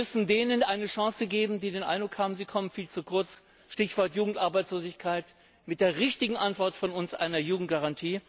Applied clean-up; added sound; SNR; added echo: none; none; none; none.